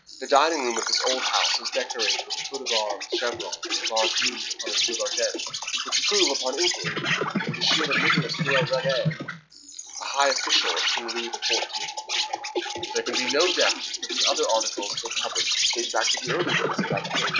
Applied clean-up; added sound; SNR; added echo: classical method log-MMSE.